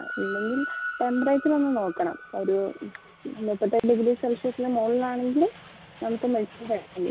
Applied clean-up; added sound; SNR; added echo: none; Train; 14 dB; none.